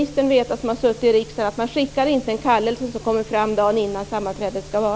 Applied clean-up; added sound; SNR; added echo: none; none; none; none.